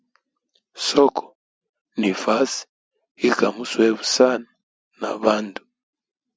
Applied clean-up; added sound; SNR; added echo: none; none; none; none.